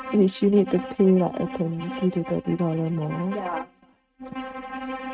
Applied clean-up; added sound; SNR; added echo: neural mask model RNNoise.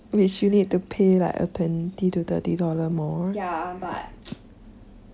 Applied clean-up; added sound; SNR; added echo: none; none; none; none.